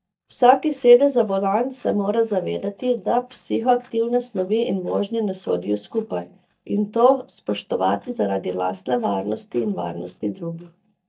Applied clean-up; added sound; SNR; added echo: neural mask model DeepFilterNet 3.